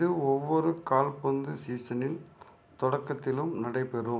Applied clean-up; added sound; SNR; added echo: none; none; none; none.